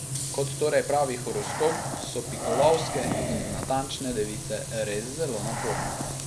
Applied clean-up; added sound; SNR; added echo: none; Breathing + Frying (food); 2 dB; none.